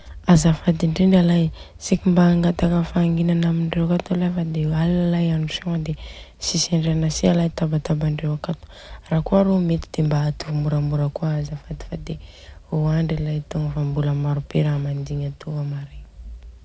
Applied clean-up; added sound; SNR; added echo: none; none; none; none.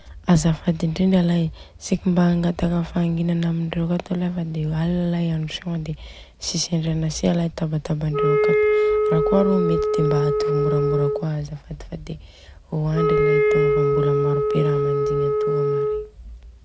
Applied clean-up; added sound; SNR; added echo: none; Wind instrument, woodwind instrument; -2 dB; none.